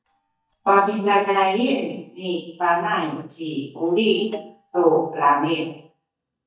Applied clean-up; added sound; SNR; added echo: neural mask model DeepFilterNet 3.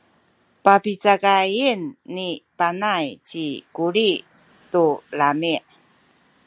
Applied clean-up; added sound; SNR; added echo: none; none; none; none.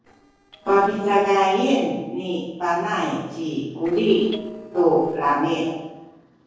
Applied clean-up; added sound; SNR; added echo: neural separator model SepFormer DNS4.